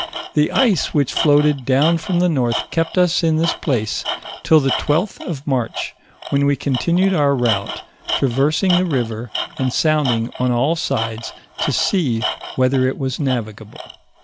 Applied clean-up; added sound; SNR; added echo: none; Tools; 10 dB; none.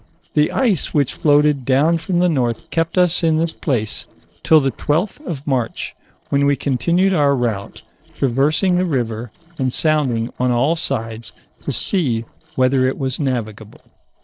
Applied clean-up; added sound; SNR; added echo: neural separator model SepFormer DNS4.